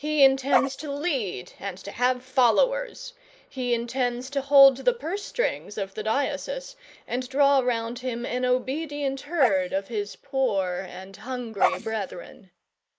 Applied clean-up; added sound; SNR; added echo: neural mask model Resemble Enhance denoiser.